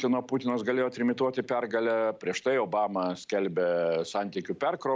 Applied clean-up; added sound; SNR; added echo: none; none; none; none.